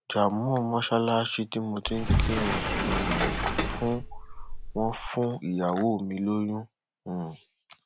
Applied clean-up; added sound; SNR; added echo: none; Sliding door; -1 dB; none.